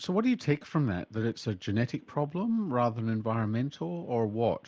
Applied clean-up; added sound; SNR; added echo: none; none; none; none.